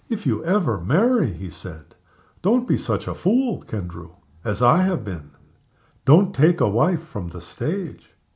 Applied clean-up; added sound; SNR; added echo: none; none; none; none.